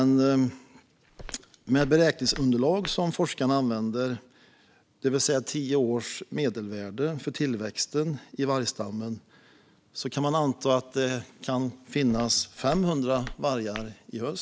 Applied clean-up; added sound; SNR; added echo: none; Walk, footsteps; 15 dB; none.